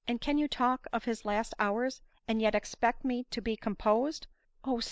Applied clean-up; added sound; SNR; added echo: none; none; none; none.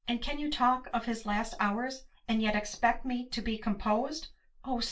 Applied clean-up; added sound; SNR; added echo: none; none; none; reverberation time 0.2 s.